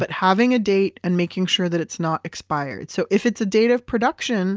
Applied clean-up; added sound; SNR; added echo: none; none; none; none.